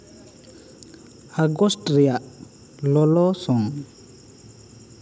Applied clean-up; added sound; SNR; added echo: none; none; none; none.